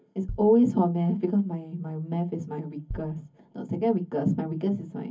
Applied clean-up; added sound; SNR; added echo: none; Bass drum; 18 dB; reverberation time 0.3 s.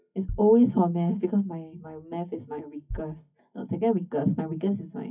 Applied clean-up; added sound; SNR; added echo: classical method WPE with log-MMSE.